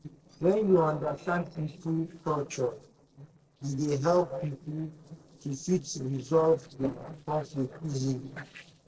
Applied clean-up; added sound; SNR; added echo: neural separator model SepFormer DNS4.